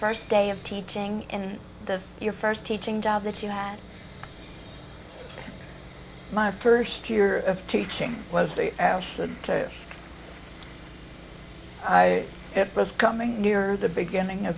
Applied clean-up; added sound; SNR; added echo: none; Sawing; 19 dB; none.